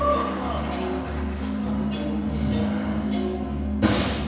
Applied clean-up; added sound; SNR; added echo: none; none; none; reverberation time 0.7 s.